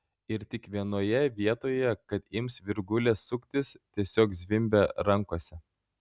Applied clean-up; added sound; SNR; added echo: none; none; none; none.